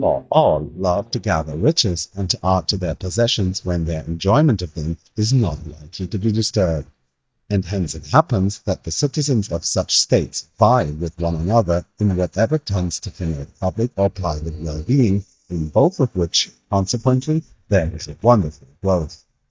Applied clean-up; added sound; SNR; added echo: neural mask model DeepFilterNet 3.